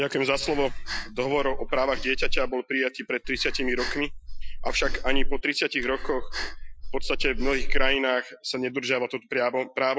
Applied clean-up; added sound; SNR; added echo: classical method Wiener filter.